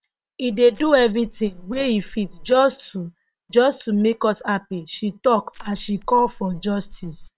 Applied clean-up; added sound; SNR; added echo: neural separator model SepFormer WHAM!.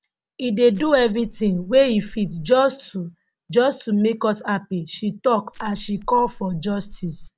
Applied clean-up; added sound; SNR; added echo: none; Crushing; 17 dB; none.